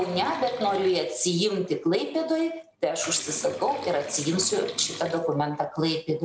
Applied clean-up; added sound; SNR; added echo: none; Bathtub (filling or washing) / Liquid; 17 dB; none.